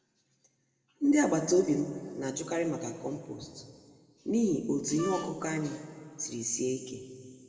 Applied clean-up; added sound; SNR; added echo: none; Wind instrument, woodwind instrument; 12 dB; reverberation time 2.1 s.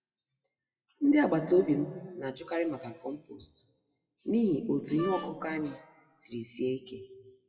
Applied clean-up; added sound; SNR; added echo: classical method WPE with log-MMSE.